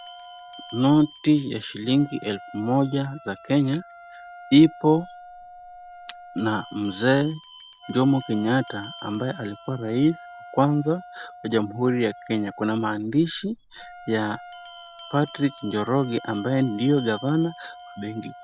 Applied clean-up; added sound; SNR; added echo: none; Wind instrument, woodwind instrument + Bell; 16 dB; none.